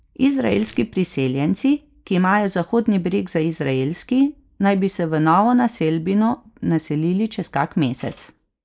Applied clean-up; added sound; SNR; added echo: neural mask model Resemble Enhance denoiser.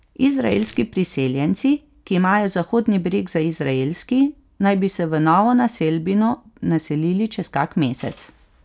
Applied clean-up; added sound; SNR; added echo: none; Coin (dropping); 14 dB; none.